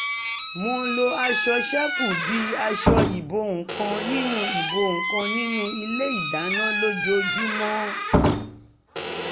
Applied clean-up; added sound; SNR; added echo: none; Squeak / Slam; -1 dB; none.